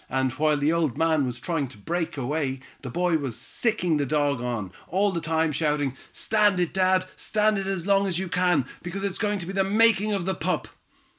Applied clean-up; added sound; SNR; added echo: none; none; none; none.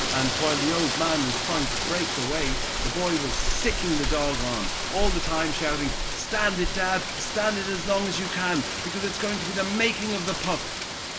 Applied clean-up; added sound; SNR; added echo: none; Rain; 0 dB; none.